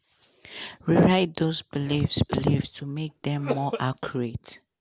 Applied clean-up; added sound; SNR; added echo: none; Cough; 11 dB; none.